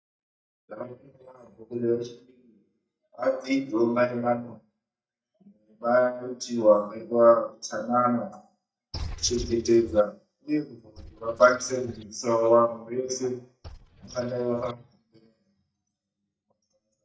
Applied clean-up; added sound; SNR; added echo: neural mask model DeepFilterNet 3.